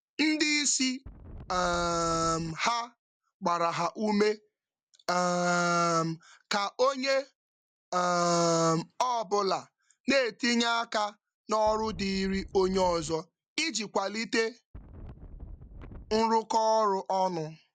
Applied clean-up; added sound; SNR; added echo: none; Wind; 16 dB; none.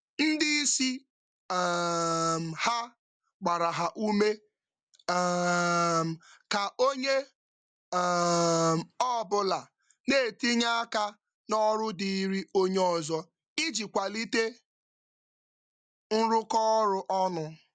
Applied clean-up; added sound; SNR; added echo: none; none; none; none.